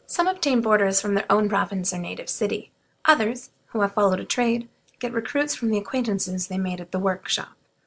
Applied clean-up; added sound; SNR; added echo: none; none; none; none.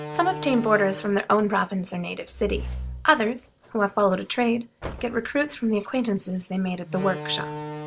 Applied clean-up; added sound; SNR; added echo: none; Slam; 12 dB; none.